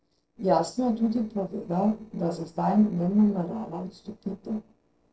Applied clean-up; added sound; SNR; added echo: neural separator model SepFormer DNS4.